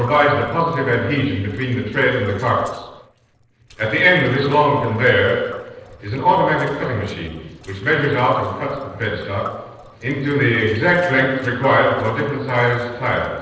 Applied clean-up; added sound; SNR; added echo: neural separator model SepFormer DNS4.